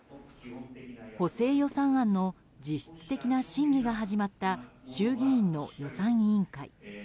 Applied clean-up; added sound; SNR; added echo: none; none; none; none.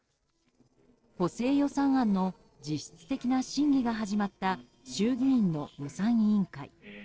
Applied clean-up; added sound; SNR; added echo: neural separator model SepFormer DNS4.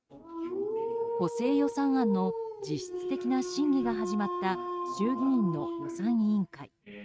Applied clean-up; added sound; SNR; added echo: neural mask model RNNoise.